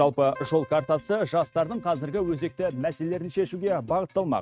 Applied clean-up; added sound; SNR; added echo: neural mask model RNNoise.